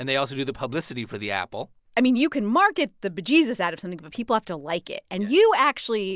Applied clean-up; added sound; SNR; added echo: none; none; none; none.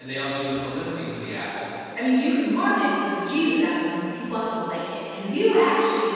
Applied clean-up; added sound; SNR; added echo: none; none; none; reverberation time 2.1 s.